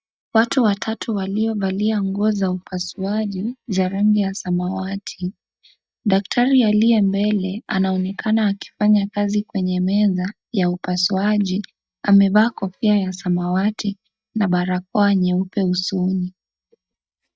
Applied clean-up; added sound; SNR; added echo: neural mask model DeepFilterNet 3.